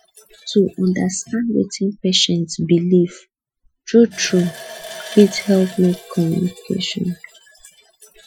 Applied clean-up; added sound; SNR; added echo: classical method Wiener filter.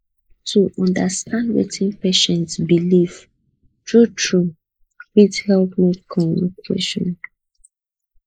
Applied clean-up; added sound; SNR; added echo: neural mask model Resemble Enhance denoiser.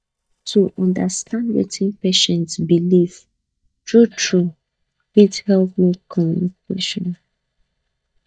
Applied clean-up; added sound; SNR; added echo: neural mask model DeepFilterNet 3.